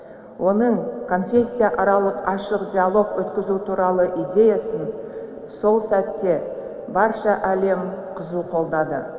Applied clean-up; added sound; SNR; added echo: none; none; none; none.